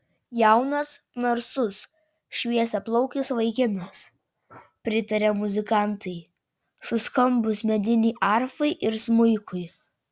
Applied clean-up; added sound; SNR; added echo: none; none; none; none.